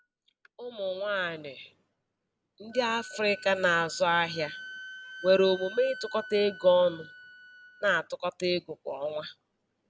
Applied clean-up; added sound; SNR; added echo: none; Wind instrument, woodwind instrument; 18 dB; none.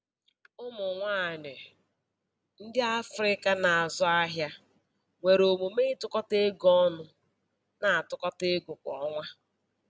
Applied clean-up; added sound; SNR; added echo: none; none; none; none.